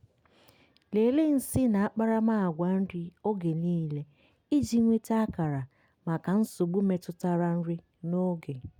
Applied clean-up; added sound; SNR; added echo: none; none; none; none.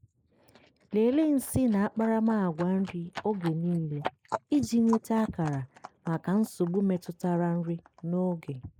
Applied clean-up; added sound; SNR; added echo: neural mask model Resemble Enhance denoiser.